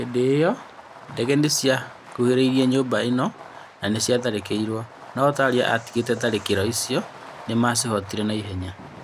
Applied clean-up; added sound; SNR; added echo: none; Fireworks; 19 dB; none.